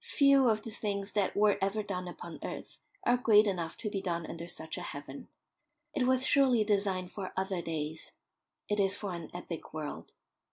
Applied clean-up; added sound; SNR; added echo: none; none; none; none.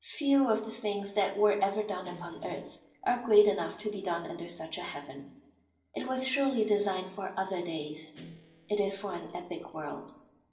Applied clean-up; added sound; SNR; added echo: neural separator model SepFormer DNS4.